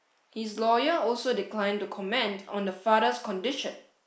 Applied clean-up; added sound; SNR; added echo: neural mask model Resemble Enhance denoiser.